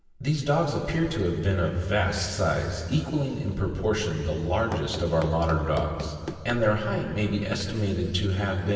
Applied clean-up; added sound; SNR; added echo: none; Run; 12 dB; reverberation time 2.5 s.